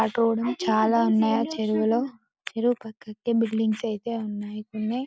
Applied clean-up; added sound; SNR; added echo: none; none; none; none.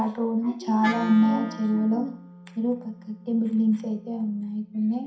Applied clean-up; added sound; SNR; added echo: none; Wind instrument, woodwind instrument; 15 dB; reverberation time 0.5 s.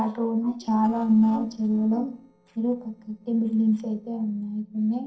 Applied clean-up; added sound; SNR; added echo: neural separator model SepFormer DNS4.